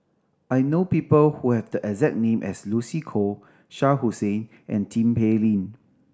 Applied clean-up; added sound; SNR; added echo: none; none; none; none.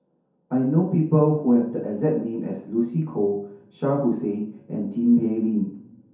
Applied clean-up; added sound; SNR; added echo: none; none; none; reverberation time 0.6 s.